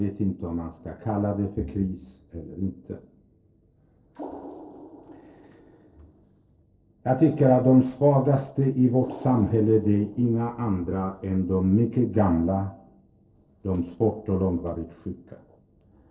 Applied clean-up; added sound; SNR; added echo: neural separator model SepFormer DNS4.